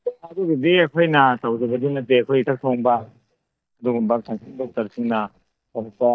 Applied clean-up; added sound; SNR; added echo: neural mask model DeepFilterNet 3.